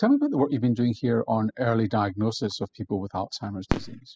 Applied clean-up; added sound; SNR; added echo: classical method spectral subtraction.